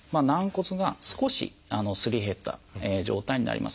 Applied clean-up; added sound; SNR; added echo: none; none; none; none.